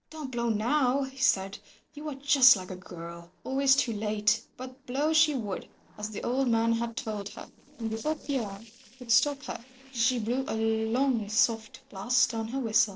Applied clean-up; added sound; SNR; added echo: neural separator model SepFormer DNS4.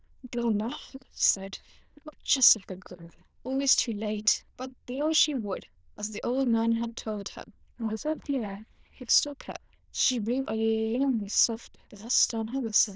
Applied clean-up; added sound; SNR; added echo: neural diffusion model UNIVERSE++.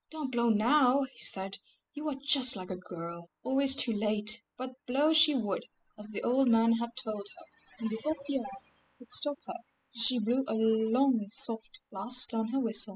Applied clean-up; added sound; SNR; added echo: classical method spectral subtraction.